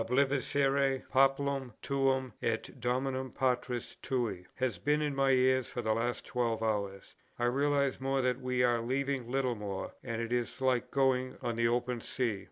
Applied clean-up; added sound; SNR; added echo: none; none; none; none.